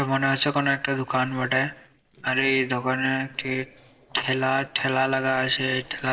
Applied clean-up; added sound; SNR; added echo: neural separator model SepFormer DNS4.